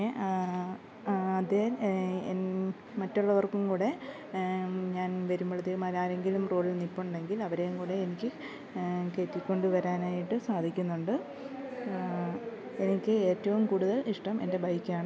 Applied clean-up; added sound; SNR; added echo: none; none; none; none.